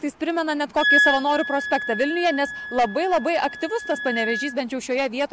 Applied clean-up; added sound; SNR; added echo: none; Wind instrument, woodwind instrument; 4 dB; none.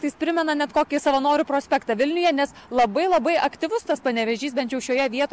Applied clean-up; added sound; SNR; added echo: none; none; none; none.